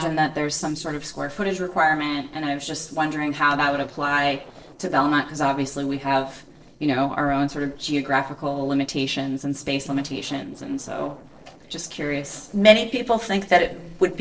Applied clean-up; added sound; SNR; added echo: neural separator model SepFormer DNS4.